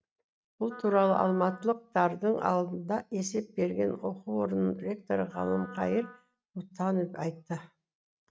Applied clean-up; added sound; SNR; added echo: neural mask model RNNoise.